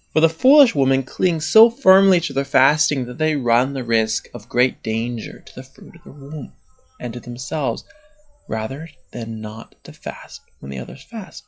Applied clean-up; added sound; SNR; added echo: classical method log-MMSE.